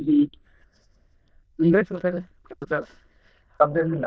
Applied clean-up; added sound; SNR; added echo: neural diffusion model UNIVERSE++.